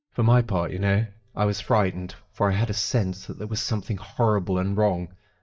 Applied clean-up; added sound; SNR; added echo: neural mask model DeepFilterNet 3.